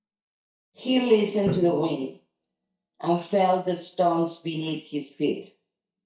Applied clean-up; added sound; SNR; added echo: neural mask model DeepFilterNet 3.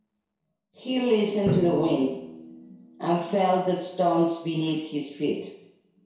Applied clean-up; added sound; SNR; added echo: none; Drum; 12 dB; reverberation time 0.7 s.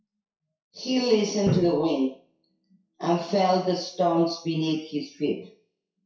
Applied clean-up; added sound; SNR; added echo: classical method WPE with log-MMSE.